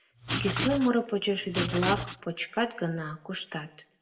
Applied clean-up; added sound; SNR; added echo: none; Writing; 0 dB; reverberation time 0.6 s.